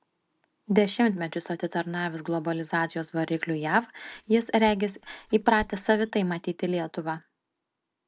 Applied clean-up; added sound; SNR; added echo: none; Rattle (instrument); 19 dB; none.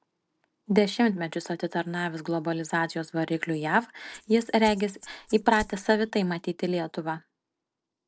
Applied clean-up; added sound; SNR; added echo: neural separator model SepFormer DNS4.